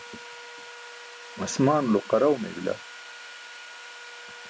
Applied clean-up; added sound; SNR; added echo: none; Sawing; 14 dB; none.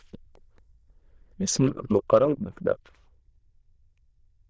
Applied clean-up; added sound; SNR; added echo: neural diffusion model UNIVERSE++.